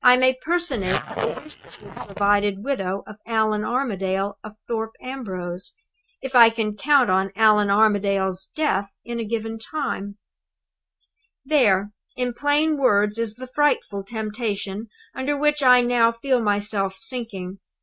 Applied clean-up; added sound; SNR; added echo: neural mask model RNNoise.